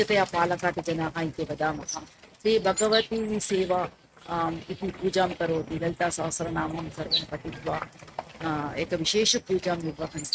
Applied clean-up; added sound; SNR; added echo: neural mask model RNNoise.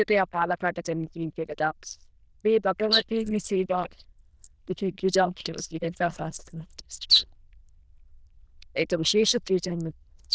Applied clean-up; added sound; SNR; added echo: neural diffusion model UNIVERSE++.